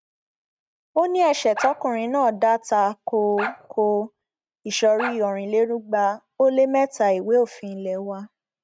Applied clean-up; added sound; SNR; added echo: neural mask model RNNoise.